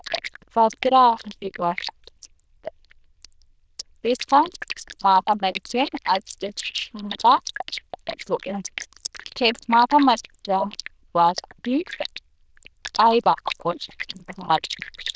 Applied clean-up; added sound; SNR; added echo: neural diffusion model UNIVERSE++.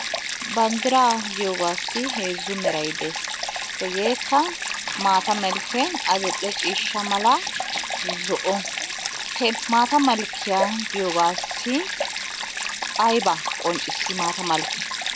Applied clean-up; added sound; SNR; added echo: none; Stream; 4 dB; none.